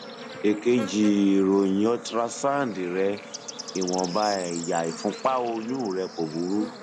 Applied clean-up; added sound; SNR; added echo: none; Bird / Insect; 13 dB; none.